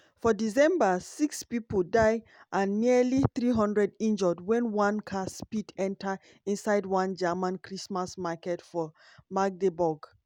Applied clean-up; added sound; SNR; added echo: none; none; none; none.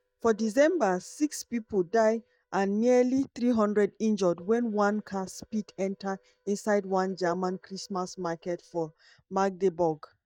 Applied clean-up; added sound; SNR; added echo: neural mask model DeepFilterNet 3.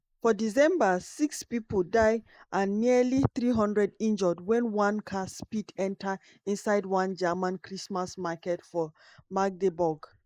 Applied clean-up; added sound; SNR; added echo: neural mask model Resemble Enhance denoiser.